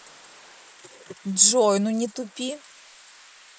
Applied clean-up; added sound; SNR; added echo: neural mask model Resemble Enhance denoiser.